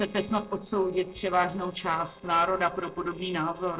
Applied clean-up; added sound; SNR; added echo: neural separator model SepFormer DNS4.